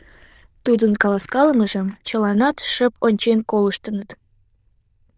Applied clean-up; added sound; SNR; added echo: neural diffusion model UNIVERSE++.